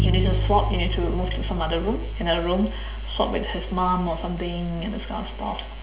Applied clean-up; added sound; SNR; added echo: none; Bass guitar; 1 dB; reverberation time 0.7 s.